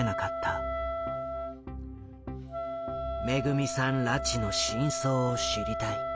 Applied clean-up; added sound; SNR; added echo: none; Wind instrument, woodwind instrument; 3 dB; none.